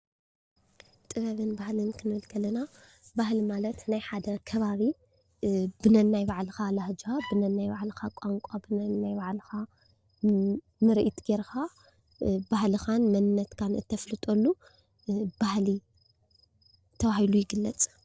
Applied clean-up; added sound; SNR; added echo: neural separator model SepFormer DNS4.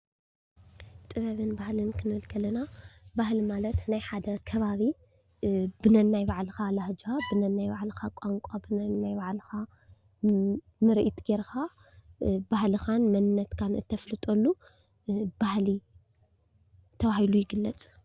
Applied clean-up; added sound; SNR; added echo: none; Bowed string instrument; 15 dB; none.